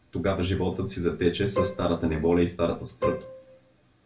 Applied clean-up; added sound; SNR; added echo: none; Bowed string instrument; 6 dB; reverberation time 0.3 s.